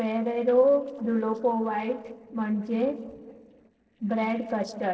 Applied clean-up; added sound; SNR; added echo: neural separator model SepFormer DNS4.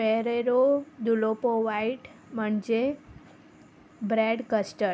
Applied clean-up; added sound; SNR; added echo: none; none; none; none.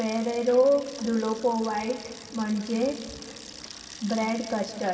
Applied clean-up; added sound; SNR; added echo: none; Bicycle; 16 dB; reverberation time 1.9 s.